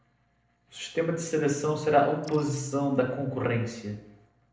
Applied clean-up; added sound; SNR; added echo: neural separator model SepFormer DNS4.